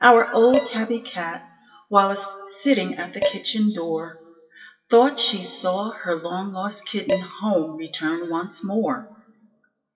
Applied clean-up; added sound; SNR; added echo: classical method WPE with log-MMSE.